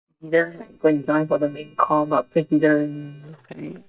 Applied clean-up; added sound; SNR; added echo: neural mask model DeepFilterNet 3.